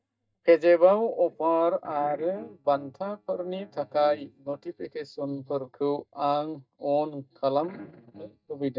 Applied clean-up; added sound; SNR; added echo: neural mask model DeepFilterNet 3.